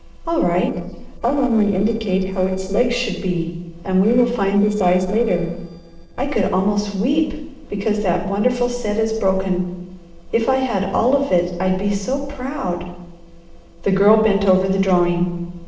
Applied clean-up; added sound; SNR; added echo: neural separator model SepFormer DNS4.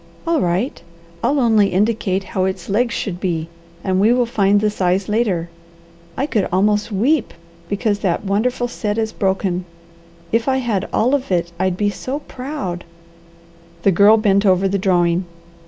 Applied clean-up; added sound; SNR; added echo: none; none; none; none.